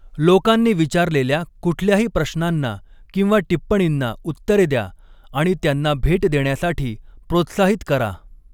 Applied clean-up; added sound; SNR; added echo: none; none; none; none.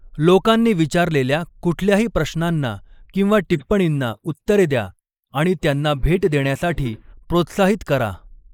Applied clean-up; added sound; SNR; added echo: neural mask model Resemble Enhance denoiser.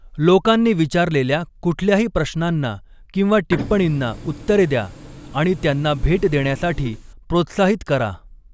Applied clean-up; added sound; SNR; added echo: none; Printer; 15 dB; none.